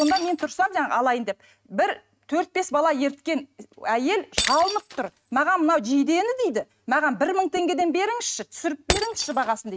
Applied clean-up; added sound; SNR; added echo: neural mask model RNNoise.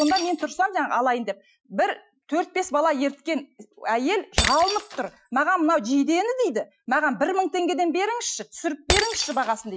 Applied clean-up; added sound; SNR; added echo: classical method Wiener filter.